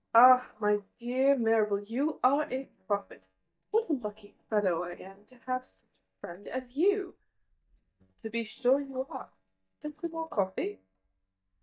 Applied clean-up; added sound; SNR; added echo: neural mask model DeepFilterNet 3.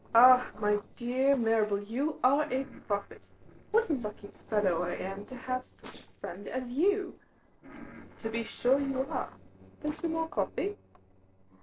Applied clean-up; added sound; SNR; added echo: neural separator model SepFormer DNS4.